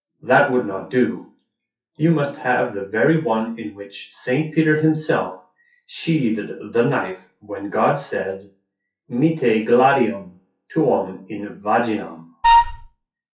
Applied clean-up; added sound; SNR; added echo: classical method WPE with log-MMSE.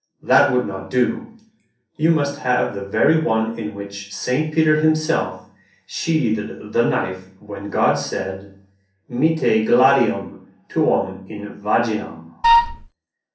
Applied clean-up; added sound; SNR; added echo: none; Wind instrument, woodwind instrument; -5 dB; reverberation time 0.6 s.